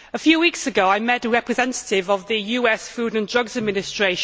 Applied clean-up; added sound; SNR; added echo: none; none; none; none.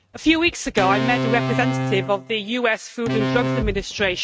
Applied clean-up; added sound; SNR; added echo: neural mask model RNNoise.